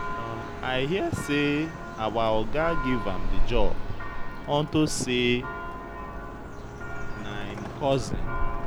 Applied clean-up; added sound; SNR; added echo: none; Church bell; -1 dB; none.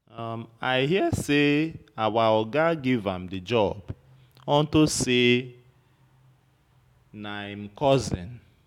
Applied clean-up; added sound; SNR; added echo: none; none; none; none.